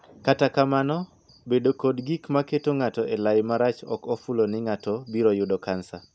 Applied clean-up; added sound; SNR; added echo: none; none; none; none.